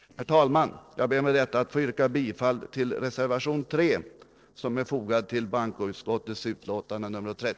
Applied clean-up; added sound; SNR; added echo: neural separator model SepFormer DNS4.